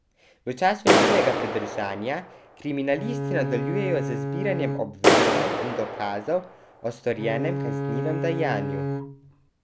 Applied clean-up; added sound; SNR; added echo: none; Clapping + Bowed string instrument; -3 dB; none.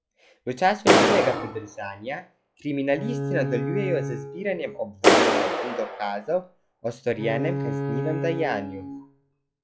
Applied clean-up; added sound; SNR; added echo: classical method log-MMSE.